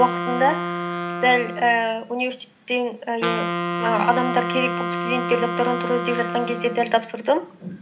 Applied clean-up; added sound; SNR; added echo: none; Wind instrument, woodwind instrument; 4 dB; none.